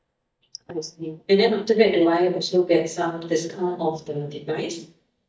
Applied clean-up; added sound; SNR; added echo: neural mask model DeepFilterNet 3.